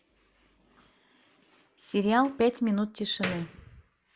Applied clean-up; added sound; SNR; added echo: none; Slam; 15 dB; none.